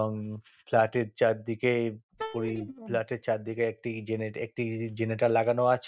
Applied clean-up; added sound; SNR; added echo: neural mask model DeepFilterNet 3.